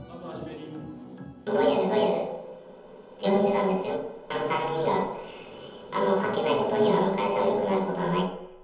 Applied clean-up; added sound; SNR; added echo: none; none; none; reverberation time 0.9 s.